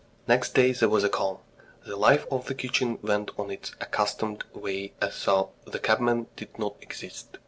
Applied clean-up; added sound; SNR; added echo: none; none; none; none.